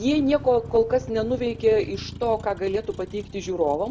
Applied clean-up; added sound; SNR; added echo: none; Motor vehicle (road); 15 dB; none.